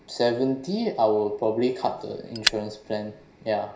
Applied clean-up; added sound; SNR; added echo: none; Fire; 10 dB; reverberation time 0.5 s.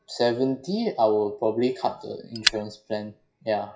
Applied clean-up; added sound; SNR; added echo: classical method WPE with log-MMSE.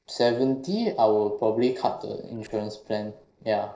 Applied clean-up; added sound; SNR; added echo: neural separator model SepFormer DNS4.